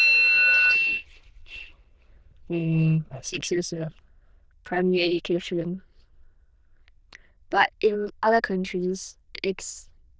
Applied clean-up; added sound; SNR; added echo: neural diffusion model UNIVERSE++.